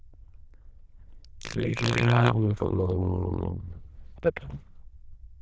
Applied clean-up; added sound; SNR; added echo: neural diffusion model UNIVERSE++.